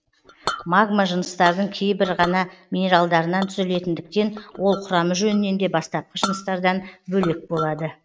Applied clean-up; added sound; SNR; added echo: neural mask model RNNoise.